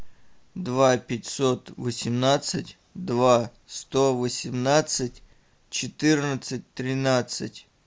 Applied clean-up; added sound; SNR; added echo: none; none; none; none.